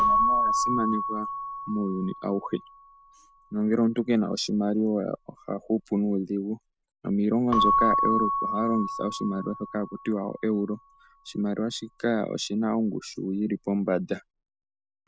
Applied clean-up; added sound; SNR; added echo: none; Keyboard (musical) / Bell; 3 dB; none.